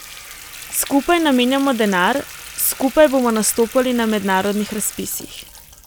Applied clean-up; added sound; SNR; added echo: none; Bathtub (filling or washing) / Water tap, faucet; 17 dB; none.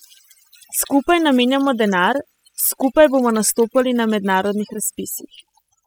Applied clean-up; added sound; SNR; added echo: classical method spectral subtraction.